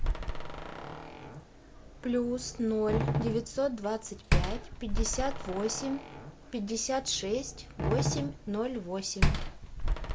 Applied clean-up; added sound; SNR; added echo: none; Slam; -1 dB; none.